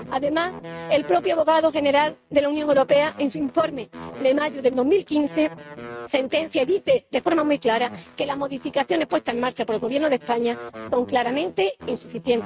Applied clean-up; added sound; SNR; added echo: neural mask model RNNoise.